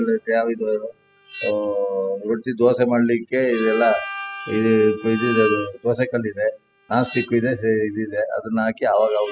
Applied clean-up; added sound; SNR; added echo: classical method spectral subtraction.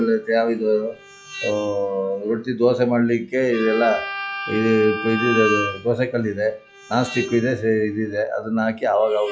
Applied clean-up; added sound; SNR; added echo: classical method log-MMSE.